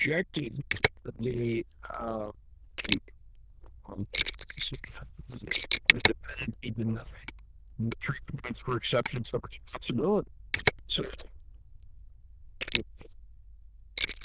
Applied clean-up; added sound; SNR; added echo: neural diffusion model UNIVERSE++.